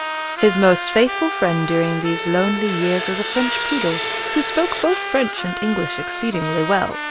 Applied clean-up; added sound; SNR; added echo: none; Trumpet + Sawing; 5 dB; none.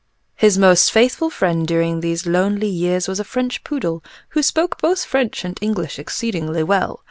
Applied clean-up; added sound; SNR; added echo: none; none; none; none.